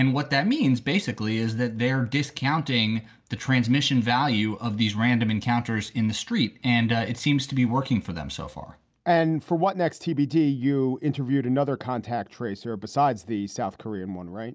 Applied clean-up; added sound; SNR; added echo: none; none; none; none.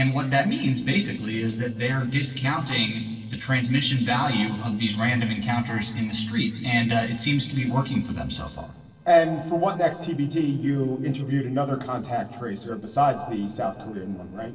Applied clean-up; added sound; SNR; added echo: neural separator model SepFormer DNS4.